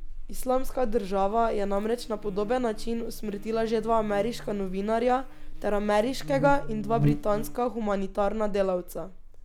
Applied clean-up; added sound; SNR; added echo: none; Buzz; 5 dB; none.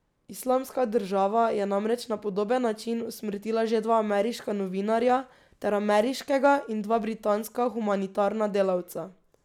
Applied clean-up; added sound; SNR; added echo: none; none; none; none.